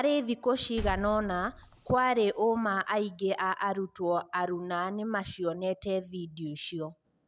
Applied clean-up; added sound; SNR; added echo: none; Liquid; 14 dB; none.